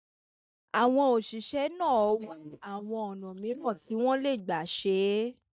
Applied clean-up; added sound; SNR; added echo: neural mask model DeepFilterNet 3.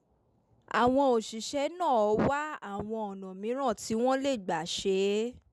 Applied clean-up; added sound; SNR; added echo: none; none; none; none.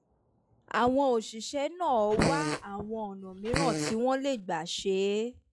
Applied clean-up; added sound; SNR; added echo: classical method log-MMSE.